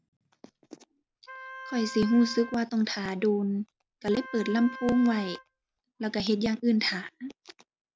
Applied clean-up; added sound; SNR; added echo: none; Wind instrument, woodwind instrument; 15 dB; none.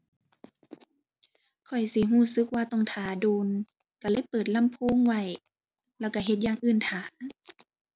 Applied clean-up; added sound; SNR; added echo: none; none; none; none.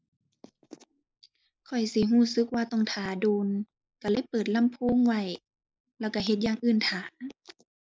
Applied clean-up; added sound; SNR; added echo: neural mask model Resemble Enhance denoiser.